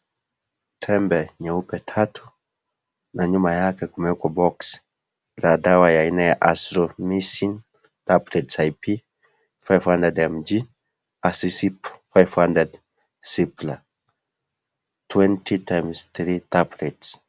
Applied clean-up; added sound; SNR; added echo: none; none; none; none.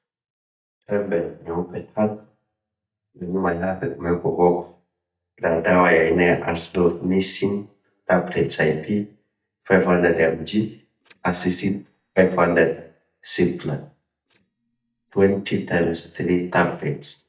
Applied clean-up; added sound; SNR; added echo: neural mask model DeepFilterNet 3.